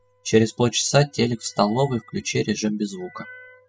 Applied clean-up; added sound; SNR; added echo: classical method spectral subtraction.